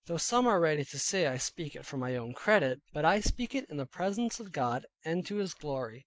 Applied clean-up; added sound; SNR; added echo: neural mask model Resemble Enhance denoiser.